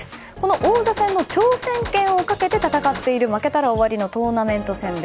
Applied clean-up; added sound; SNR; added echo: none; Gunshot, gunfire; 13 dB; none.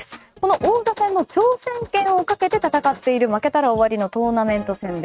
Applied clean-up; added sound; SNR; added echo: neural mask model RNNoise.